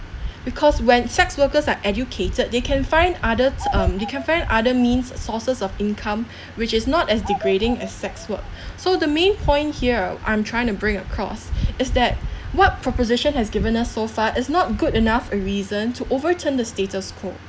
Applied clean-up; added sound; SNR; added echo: none; Bird vocalization, bird call, bird song; 12 dB; none.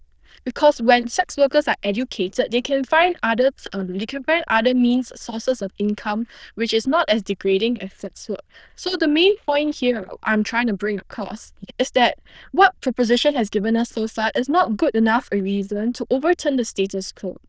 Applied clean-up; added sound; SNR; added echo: neural diffusion model UNIVERSE++.